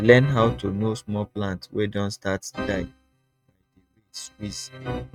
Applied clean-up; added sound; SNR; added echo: neural mask model RNNoise.